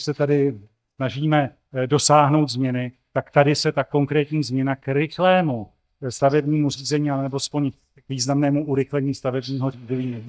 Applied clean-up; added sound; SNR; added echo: neural mask model DeepFilterNet 3.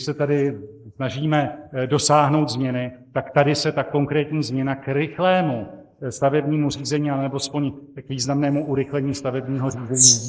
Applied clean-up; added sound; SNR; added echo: neural mask model Resemble Enhance denoiser.